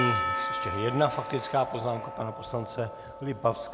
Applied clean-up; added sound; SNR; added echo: none; Percussion; 4 dB; none.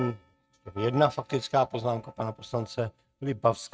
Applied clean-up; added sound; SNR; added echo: neural mask model RNNoise.